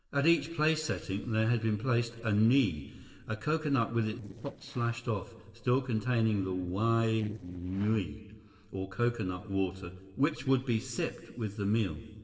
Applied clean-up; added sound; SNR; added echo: neural separator model SepFormer DNS4.